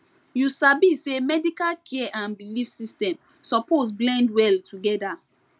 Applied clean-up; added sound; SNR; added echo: none; none; none; none.